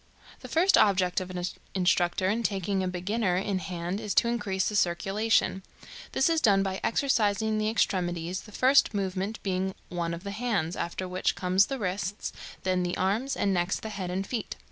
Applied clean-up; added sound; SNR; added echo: none; none; none; none.